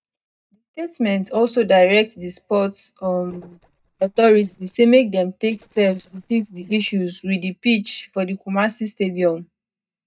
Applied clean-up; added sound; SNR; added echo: neural mask model DeepFilterNet 3.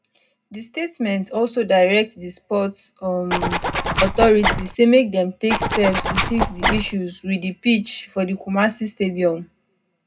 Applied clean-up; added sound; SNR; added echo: none; Zipper (clothing); 1 dB; reverberation time 0.2 s.